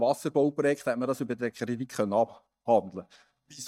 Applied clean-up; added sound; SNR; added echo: neural mask model DeepFilterNet 3.